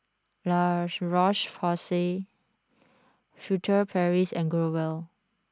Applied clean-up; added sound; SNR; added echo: none; none; none; none.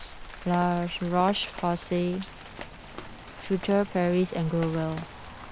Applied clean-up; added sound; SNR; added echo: none; Rain; 13 dB; none.